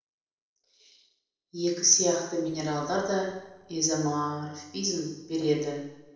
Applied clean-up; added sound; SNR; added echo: neural separator model SepFormer DNS4.